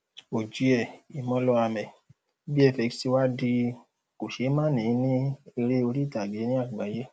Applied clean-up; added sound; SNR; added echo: none; none; none; none.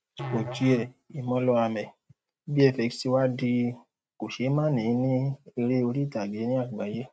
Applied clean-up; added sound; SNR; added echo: neural mask model RNNoise.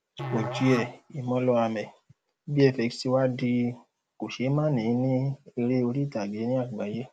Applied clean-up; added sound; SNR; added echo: none; Musical instrument; 11 dB; none.